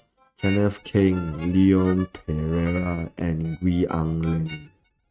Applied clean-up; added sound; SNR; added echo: neural mask model RNNoise.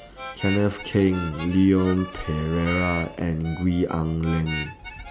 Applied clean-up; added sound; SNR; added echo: none; Harmonica; 12 dB; none.